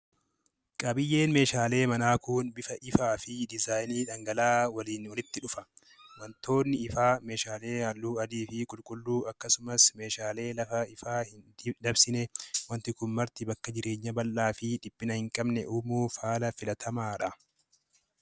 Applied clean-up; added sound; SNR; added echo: none; none; none; none.